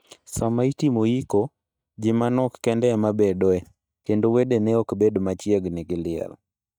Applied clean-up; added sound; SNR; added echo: neural mask model DeepFilterNet 3.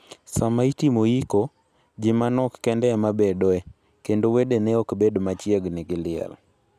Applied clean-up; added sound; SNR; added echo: none; none; none; none.